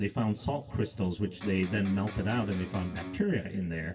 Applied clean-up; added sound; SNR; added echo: none; Electric guitar; 11 dB; reverberation time 2.2 s.